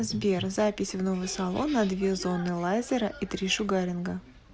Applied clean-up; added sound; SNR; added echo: none; none; none; none.